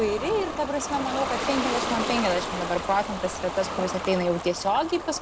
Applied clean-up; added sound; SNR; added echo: none; Ocean; 4 dB; none.